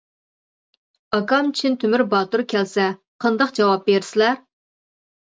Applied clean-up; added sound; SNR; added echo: none; none; none; none.